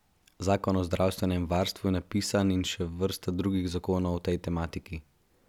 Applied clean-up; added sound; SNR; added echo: none; none; none; none.